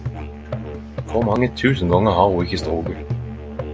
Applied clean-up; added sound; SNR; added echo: none; Musical instrument; 7 dB; none.